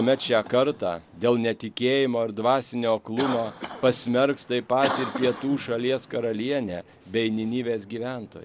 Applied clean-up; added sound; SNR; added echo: none; Cough; 13 dB; none.